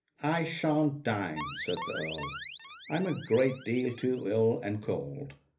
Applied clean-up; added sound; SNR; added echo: none; Alarm; 10 dB; reverberation time 0.3 s.